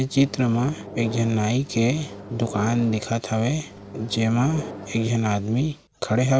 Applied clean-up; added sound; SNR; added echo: none; Microwave oven; 14 dB; none.